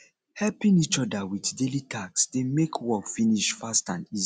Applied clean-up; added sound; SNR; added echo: none; none; none; none.